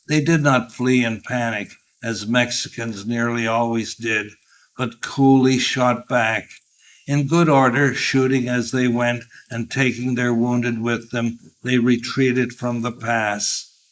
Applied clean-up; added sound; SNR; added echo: neural mask model Resemble Enhance denoiser.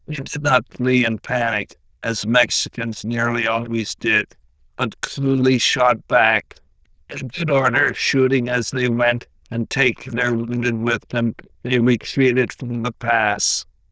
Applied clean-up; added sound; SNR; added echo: neural diffusion model UNIVERSE++.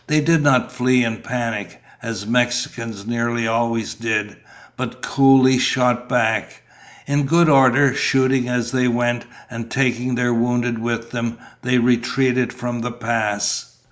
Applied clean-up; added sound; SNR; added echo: none; none; none; none.